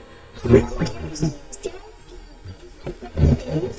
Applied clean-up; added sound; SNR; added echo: neural mask model DeepFilterNet 3.